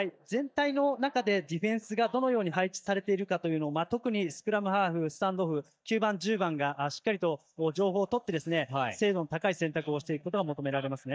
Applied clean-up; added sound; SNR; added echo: neural mask model DeepFilterNet 3.